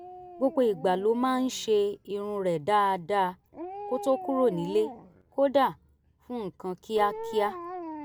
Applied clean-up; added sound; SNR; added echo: none; Dog; 13 dB; none.